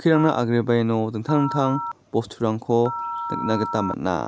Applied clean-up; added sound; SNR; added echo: none; Telephone; 9 dB; none.